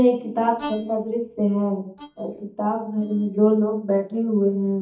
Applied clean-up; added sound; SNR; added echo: neural mask model DeepFilterNet 3.